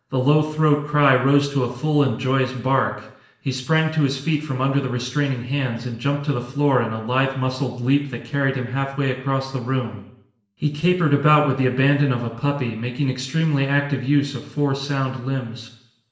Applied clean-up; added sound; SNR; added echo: none; none; none; reverberation time 0.8 s.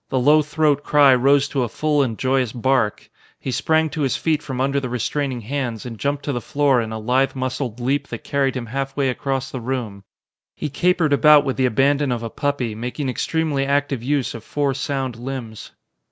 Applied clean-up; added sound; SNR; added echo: none; none; none; none.